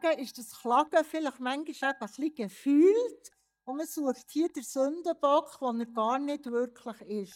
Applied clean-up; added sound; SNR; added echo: neural mask model DeepFilterNet 3.